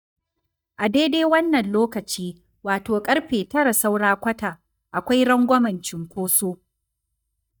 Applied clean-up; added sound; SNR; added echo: neural mask model DeepFilterNet 3.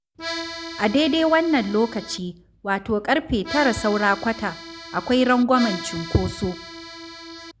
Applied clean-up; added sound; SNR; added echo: none; Accordion; 12 dB; none.